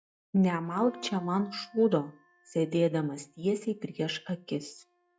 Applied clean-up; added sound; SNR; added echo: classical method log-MMSE.